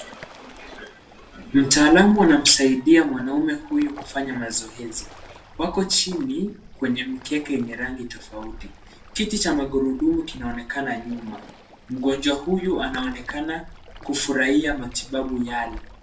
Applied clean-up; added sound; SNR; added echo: none; Waves, surf; 18 dB; reverberation time 0.3 s.